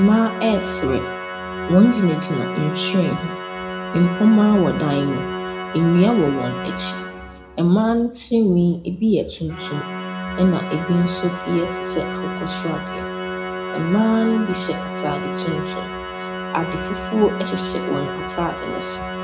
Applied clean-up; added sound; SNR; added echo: none; Organ; 7 dB; reverberation time 0.4 s.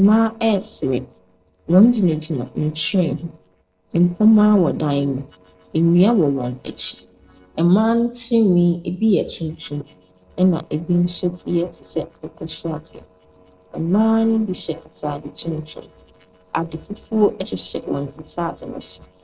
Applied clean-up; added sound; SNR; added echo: neural separator model SepFormer DNS4.